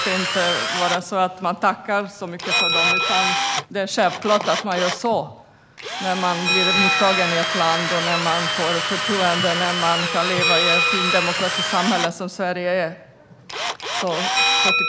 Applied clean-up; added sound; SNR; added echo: none; Drill + Bell; -1 dB; none.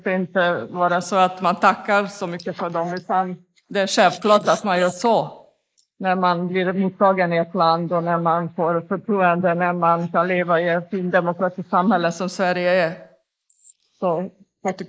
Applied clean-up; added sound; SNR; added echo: neural mask model Resemble Enhance denoiser.